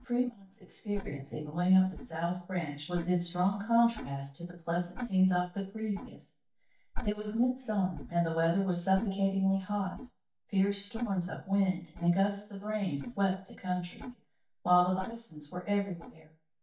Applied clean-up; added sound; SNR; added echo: neural mask model DeepFilterNet 3.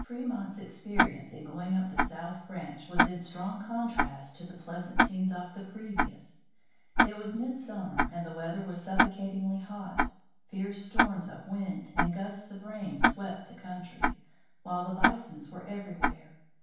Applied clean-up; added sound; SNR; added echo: none; Tick-tock; -4 dB; reverberation time 0.7 s.